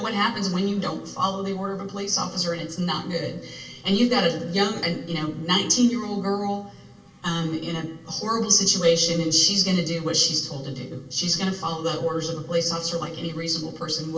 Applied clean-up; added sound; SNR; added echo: none; none; none; reverberation time 0.3 s.